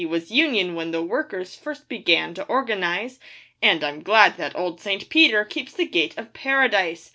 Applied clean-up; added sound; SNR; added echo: none; none; none; none.